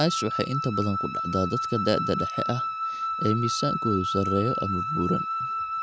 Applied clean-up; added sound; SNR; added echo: none; Wind instrument, woodwind instrument; 2 dB; none.